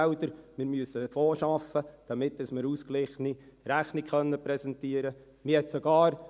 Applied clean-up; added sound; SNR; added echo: none; none; none; none.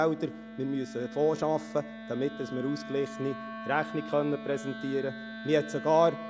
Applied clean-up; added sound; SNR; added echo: none; Wind instrument, woodwind instrument; 11 dB; none.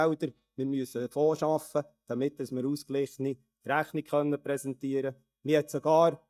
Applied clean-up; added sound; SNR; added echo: neural mask model DeepFilterNet 3.